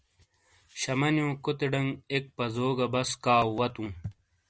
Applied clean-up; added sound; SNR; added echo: none; none; none; none.